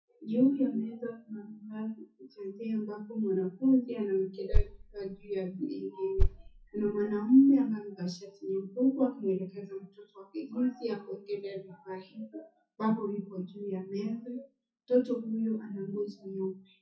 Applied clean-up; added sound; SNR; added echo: classical method WPE with log-MMSE.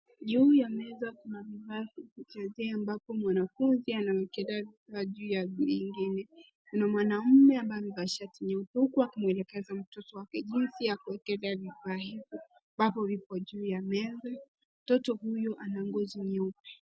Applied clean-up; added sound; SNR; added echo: none; none; none; none.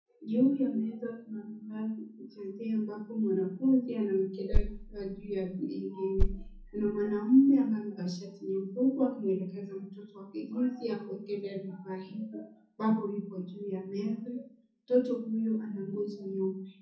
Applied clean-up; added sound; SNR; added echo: none; Thump, thud; -2 dB; reverberation time 0.6 s.